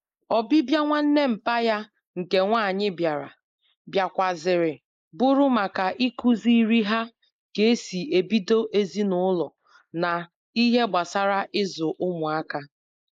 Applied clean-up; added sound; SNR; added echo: neural mask model Resemble Enhance denoiser.